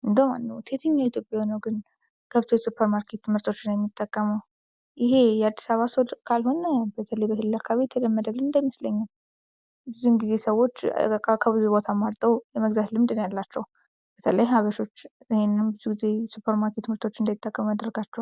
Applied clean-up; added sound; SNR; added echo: none; none; none; none.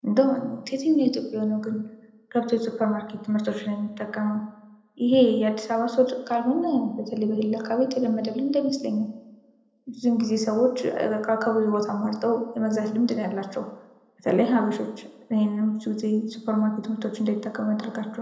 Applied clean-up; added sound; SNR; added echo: none; none; none; reverberation time 0.7 s.